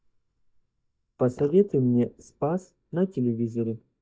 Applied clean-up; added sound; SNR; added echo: neural mask model DeepFilterNet 3.